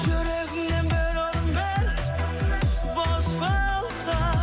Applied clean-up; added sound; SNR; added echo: none; none; none; none.